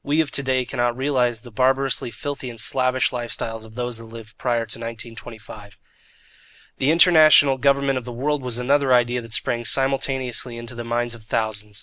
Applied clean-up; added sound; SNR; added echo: none; none; none; none.